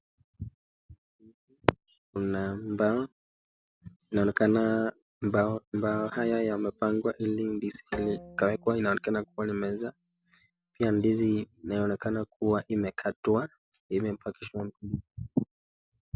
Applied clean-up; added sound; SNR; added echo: none; Bowed string instrument; 16 dB; none.